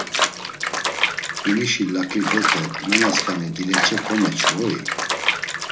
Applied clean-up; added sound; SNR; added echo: none; Bathtub (filling or washing) / Water; -1 dB; reverberation time 0.3 s.